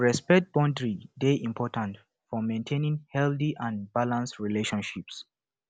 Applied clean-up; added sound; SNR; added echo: none; none; none; none.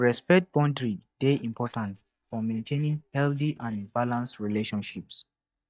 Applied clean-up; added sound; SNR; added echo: neural mask model DeepFilterNet 3.